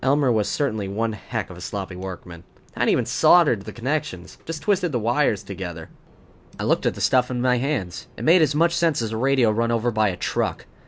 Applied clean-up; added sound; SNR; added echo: none; none; none; none.